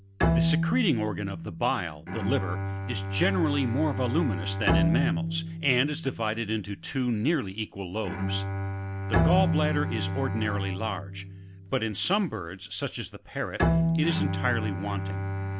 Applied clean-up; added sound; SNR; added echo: none; Bowed string instrument + Bowed string instrument; -1 dB; none.